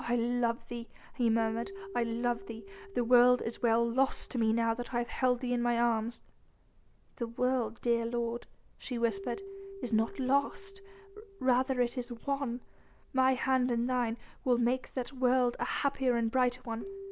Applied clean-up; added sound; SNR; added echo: none; Keyboard (musical); 19 dB; none.